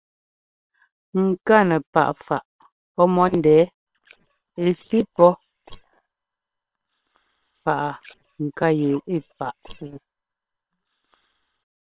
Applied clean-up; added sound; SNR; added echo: neural separator model SepFormer WHAM!.